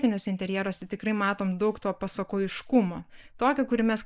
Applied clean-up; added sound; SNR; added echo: neural mask model Resemble Enhance denoiser.